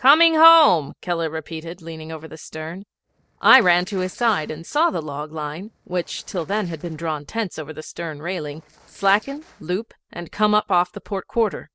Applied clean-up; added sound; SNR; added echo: neural separator model SepFormer DNS4.